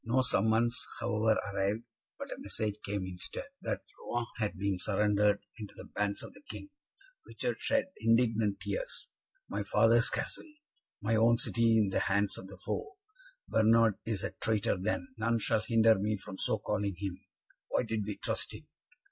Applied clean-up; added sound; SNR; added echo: none; none; none; none.